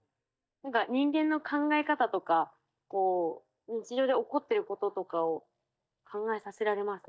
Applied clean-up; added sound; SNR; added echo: neural mask model DeepFilterNet 3.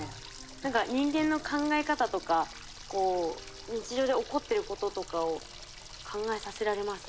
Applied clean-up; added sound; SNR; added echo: none; Water tap, faucet; 15 dB; none.